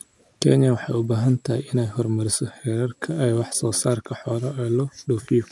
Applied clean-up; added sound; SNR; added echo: none; none; none; none.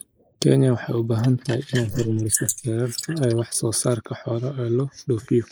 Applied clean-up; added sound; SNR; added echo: neural mask model Resemble Enhance denoiser.